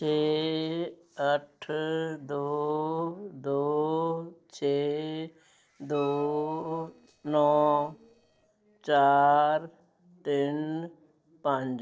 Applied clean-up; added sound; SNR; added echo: neural separator model SepFormer DNS4.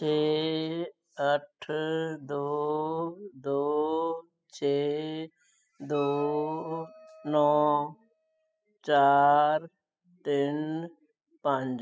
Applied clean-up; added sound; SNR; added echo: classical method spectral subtraction.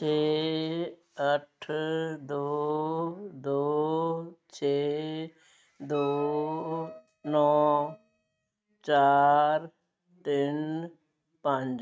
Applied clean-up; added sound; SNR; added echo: neural mask model RNNoise.